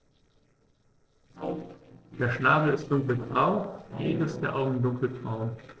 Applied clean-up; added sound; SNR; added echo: neural separator model SepFormer DNS4.